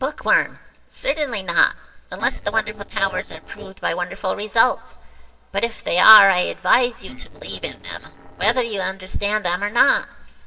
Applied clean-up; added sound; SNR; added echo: neural separator model SepFormer DNS4.